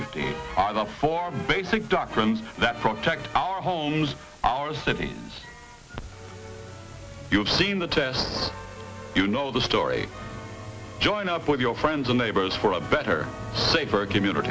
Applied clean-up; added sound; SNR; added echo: none; none; none; none.